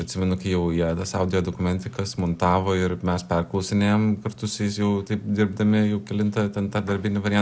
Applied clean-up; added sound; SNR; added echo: none; none; none; none.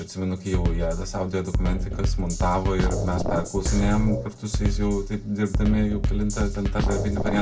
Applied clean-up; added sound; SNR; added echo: none; Drum kit; 0 dB; reverberation time 0.2 s.